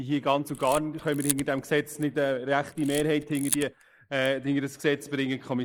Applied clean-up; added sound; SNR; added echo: neural mask model Resemble Enhance denoiser.